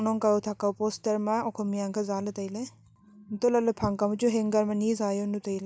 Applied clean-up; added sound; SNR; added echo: none; none; none; none.